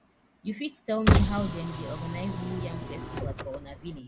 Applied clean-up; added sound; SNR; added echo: none; Car; -5 dB; none.